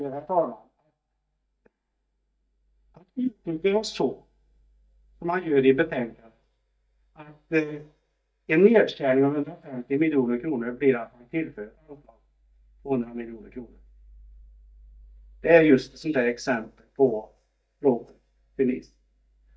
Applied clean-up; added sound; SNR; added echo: neural mask model DeepFilterNet 3.